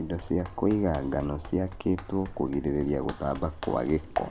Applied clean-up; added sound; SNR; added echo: none; Run; 15 dB; none.